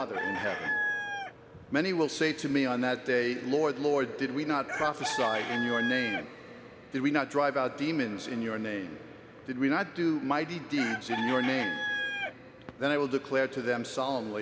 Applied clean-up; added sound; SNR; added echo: none; Chicken, rooster; 8 dB; none.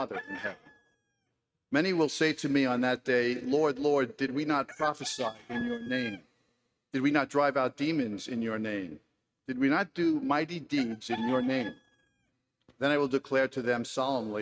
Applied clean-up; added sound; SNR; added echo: neural mask model RNNoise.